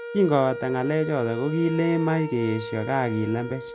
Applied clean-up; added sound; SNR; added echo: none; Wind instrument, woodwind instrument; 10 dB; none.